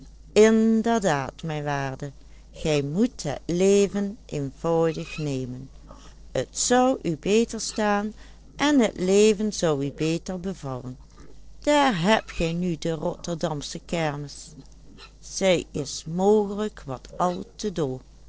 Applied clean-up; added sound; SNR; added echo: neural separator model SepFormer DNS4.